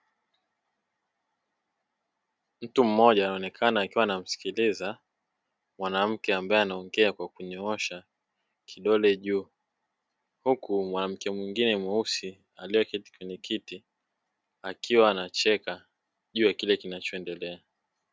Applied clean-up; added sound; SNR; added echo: none; none; none; none.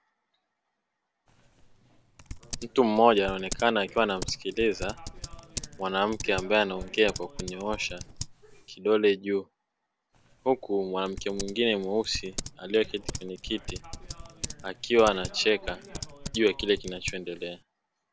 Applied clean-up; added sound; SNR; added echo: none; Typing; 12 dB; none.